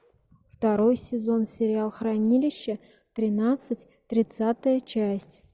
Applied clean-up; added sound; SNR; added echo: none; none; none; none.